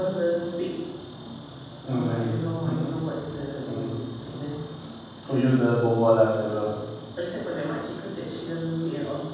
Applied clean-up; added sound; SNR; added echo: none; Insect; 8 dB; reverberation time 1.2 s.